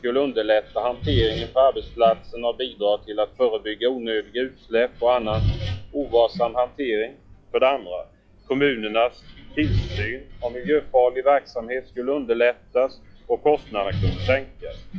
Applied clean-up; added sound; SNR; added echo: classical method log-MMSE.